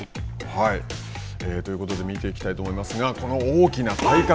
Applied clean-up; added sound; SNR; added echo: none; none; none; none.